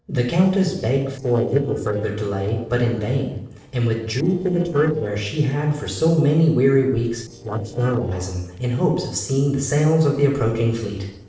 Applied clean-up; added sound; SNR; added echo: neural separator model SepFormer DNS4.